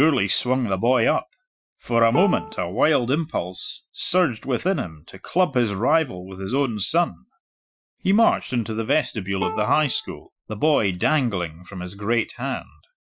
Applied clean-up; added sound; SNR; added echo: classical method Wiener filter.